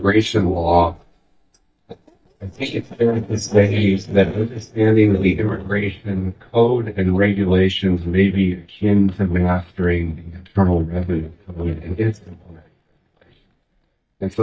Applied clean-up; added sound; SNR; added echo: neural mask model DeepFilterNet 3.